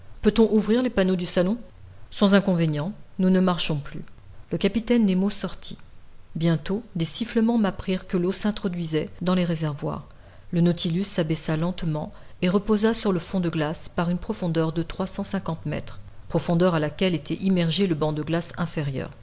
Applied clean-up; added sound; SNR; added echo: none; none; none; none.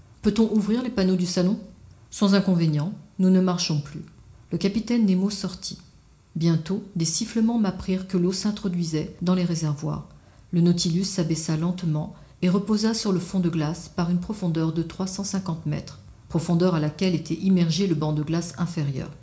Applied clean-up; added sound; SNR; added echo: none; none; none; reverberation time 0.4 s.